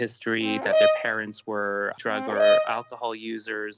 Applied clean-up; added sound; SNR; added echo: none; Brass instrument; -3 dB; none.